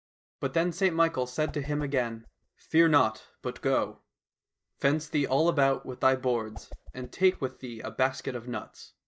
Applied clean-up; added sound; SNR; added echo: neural mask model DeepFilterNet 3.